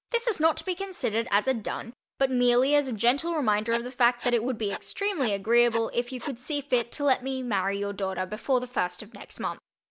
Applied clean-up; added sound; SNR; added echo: neural mask model Resemble Enhance denoiser.